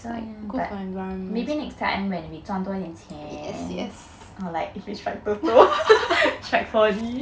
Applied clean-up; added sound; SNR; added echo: none; none; none; none.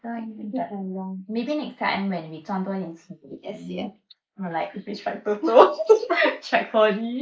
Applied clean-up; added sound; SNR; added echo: neural mask model Resemble Enhance denoiser.